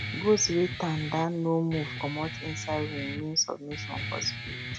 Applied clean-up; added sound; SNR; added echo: none; Guitar; 7 dB; none.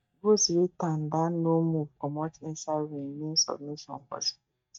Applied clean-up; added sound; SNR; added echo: neural mask model DeepFilterNet 3.